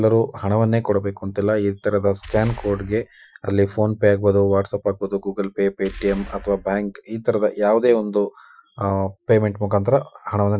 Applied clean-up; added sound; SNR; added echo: classical method Wiener filter.